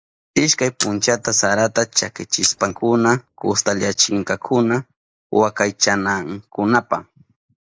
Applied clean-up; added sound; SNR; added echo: neural mask model Resemble Enhance denoiser.